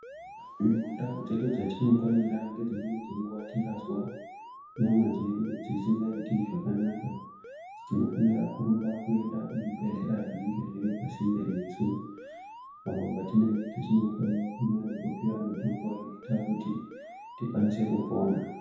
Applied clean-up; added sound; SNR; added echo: none; Alarm; 16 dB; reverberation time 0.9 s.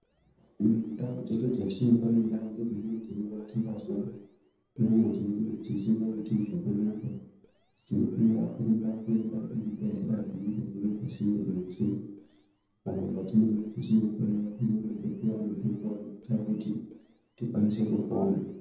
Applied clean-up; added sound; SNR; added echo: neural separator model SepFormer DNS4.